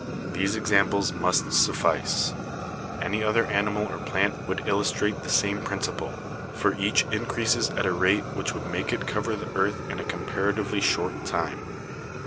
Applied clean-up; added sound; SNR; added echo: none; Fire; 6 dB; none.